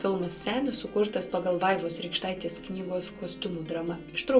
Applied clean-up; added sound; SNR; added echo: none; Piano; 17 dB; reverberation time 0.2 s.